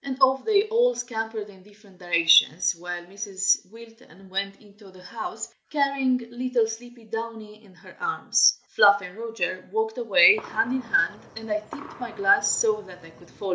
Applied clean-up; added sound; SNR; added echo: none; Gunshot, gunfire; 18 dB; none.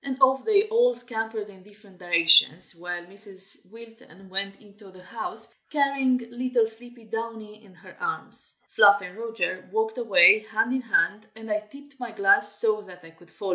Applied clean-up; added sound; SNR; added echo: none; none; none; none.